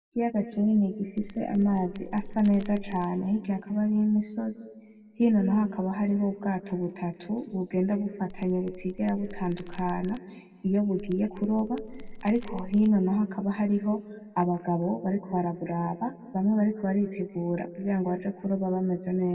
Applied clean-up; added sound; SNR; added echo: none; Crackle; 14 dB; reverberation time 1.5 s.